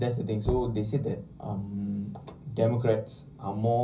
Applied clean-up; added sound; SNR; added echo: none; Knock; 11 dB; reverberation time 0.5 s.